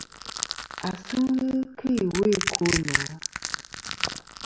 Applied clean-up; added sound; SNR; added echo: none; Crushing; 4 dB; none.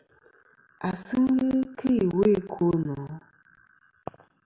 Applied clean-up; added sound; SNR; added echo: none; none; none; none.